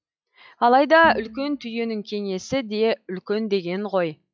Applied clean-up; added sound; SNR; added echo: classical method log-MMSE.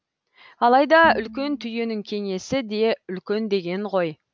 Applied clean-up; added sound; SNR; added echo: none; Bowed string instrument; 18 dB; none.